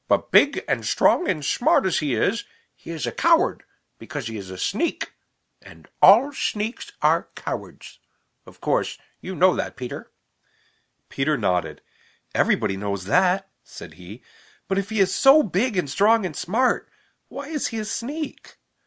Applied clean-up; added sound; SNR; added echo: none; none; none; none.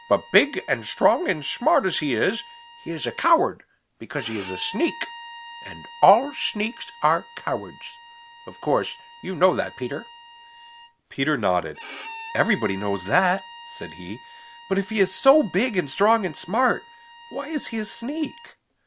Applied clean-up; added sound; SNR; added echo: none; Bowed string instrument; 18 dB; none.